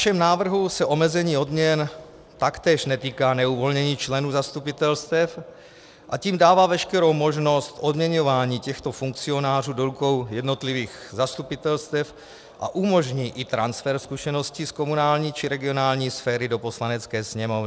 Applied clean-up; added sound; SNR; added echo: none; none; none; none.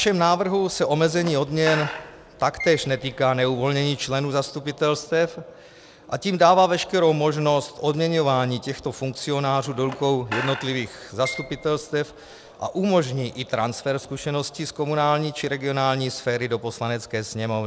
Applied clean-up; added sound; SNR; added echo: none; Squeak / Screech; 13 dB; none.